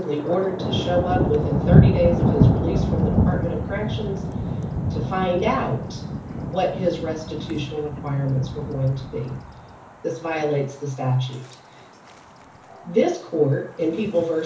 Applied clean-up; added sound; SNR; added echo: none; Thunder; -1 dB; reverberation time 0.7 s.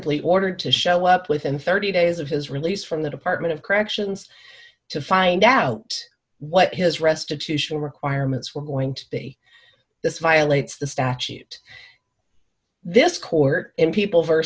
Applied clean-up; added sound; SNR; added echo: none; none; none; none.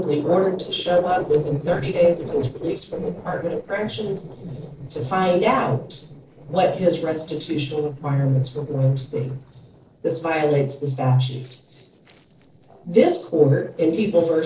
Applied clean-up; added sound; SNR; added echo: neural separator model SepFormer DNS4.